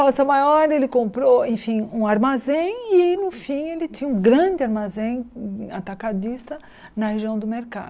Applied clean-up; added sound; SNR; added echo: none; none; none; none.